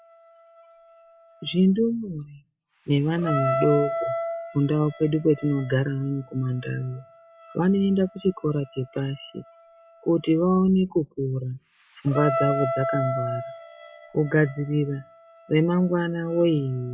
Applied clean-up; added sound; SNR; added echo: classical method log-MMSE.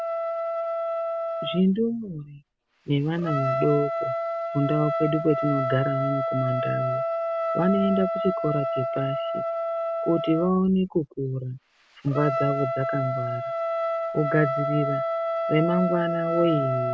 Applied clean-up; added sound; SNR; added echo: none; Trumpet; 1 dB; none.